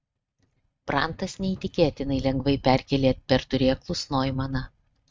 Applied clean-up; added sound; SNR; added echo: neural mask model RNNoise.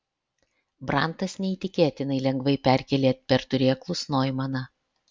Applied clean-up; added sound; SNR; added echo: none; none; none; none.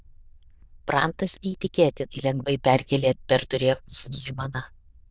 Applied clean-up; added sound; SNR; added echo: neural diffusion model UNIVERSE++.